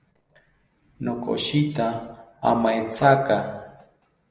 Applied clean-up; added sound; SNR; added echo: neural separator model SepFormer DNS4.